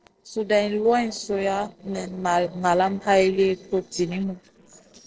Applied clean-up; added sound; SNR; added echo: neural separator model SepFormer DNS4.